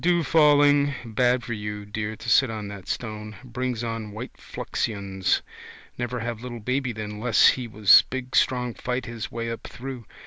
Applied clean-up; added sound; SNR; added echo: none; none; none; none.